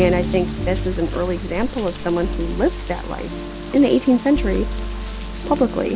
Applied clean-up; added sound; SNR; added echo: none; Rain; 17 dB; none.